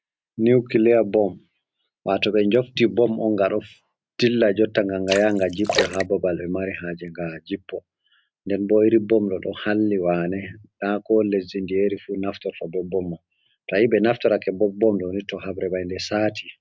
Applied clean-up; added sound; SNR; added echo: none; Splash, splatter; 7 dB; none.